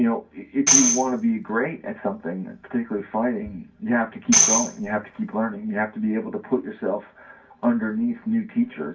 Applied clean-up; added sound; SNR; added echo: none; Tambourine; -2 dB; reverberation time 0.2 s.